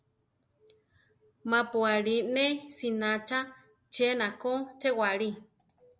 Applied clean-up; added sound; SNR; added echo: none; none; none; none.